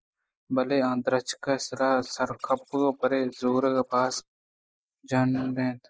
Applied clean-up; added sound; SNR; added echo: neural mask model Resemble Enhance denoiser.